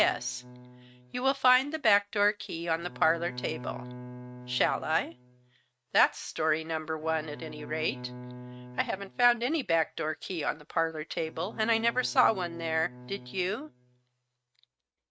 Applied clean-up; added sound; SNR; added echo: neural mask model RNNoise.